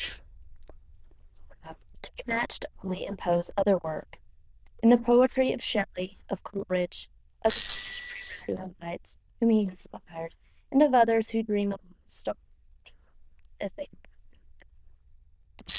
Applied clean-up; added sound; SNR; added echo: neural diffusion model UNIVERSE++.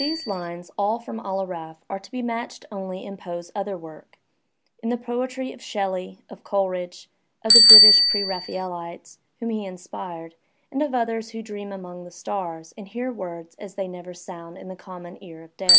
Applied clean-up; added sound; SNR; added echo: none; Bicycle bell; -4 dB; none.